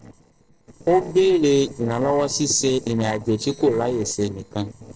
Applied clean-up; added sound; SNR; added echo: neural separator model SepFormer DNS4.